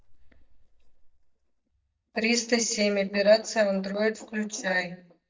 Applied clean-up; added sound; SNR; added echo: neural mask model DeepFilterNet 3.